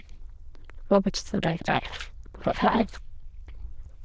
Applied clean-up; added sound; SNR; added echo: neural diffusion model UNIVERSE++.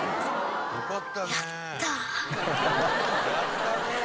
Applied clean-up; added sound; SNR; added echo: none; none; none; none.